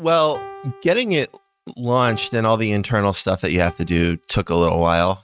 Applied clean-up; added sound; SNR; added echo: neural mask model RNNoise.